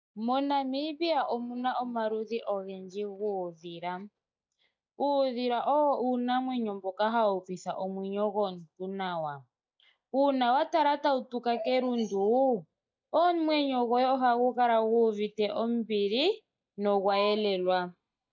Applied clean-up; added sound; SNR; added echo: neural mask model DeepFilterNet 3.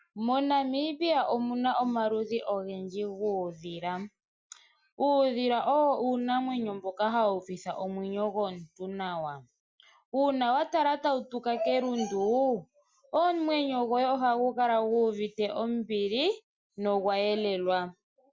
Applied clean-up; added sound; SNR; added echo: none; none; none; none.